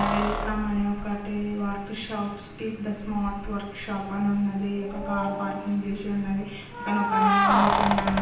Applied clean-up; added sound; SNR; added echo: none; Keys jangling; 1 dB; reverberation time 0.9 s.